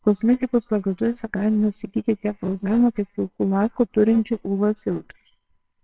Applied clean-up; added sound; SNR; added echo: neural separator model SepFormer WHAMR!.